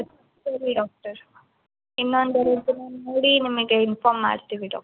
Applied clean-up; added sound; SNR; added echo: none; none; none; none.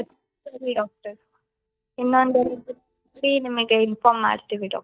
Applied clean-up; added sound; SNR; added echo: neural mask model DeepFilterNet 3.